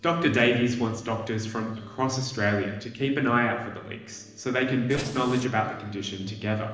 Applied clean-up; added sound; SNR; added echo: neural separator model SepFormer DNS4.